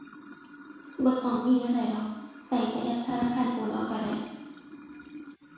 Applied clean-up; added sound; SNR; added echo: none; Sink (filling or washing) / Water; 16 dB; reverberation time 1.1 s.